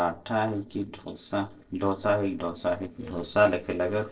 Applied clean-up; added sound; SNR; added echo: neural separator model SepFormer DNS4.